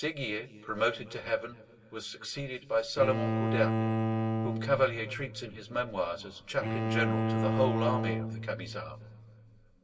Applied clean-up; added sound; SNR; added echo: none; Bowed string instrument; -1 dB; reverberation time 3.0 s.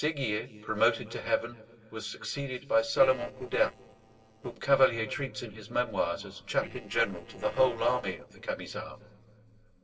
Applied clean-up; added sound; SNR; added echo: neural separator model SepFormer DNS4.